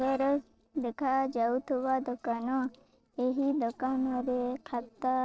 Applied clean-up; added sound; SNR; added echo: neural separator model SepFormer DNS4.